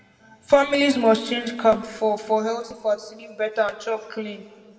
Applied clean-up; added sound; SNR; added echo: none; none; none; reverberation time 1.5 s.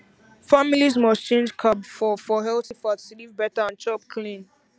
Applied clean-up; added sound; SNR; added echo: none; none; none; none.